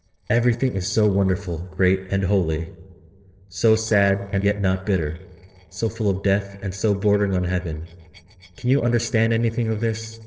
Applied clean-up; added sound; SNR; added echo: neural separator model SepFormer DNS4.